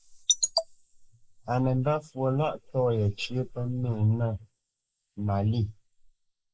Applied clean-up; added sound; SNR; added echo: neural mask model Resemble Enhance denoiser.